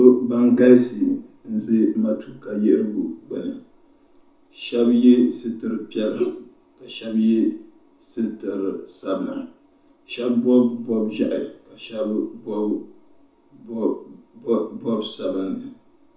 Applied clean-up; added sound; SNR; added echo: none; none; none; reverberation time 0.7 s.